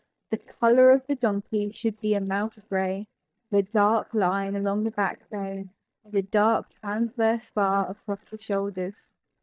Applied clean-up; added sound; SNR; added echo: neural mask model DeepFilterNet 3.